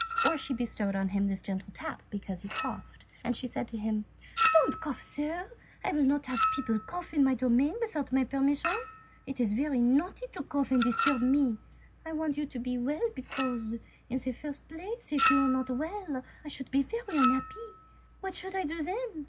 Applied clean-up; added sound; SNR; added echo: none; Chink, clink; 5 dB; none.